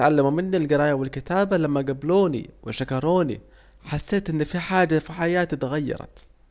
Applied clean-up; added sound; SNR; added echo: none; none; none; none.